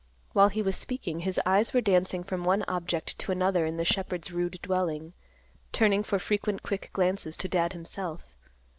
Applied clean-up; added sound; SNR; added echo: none; none; none; none.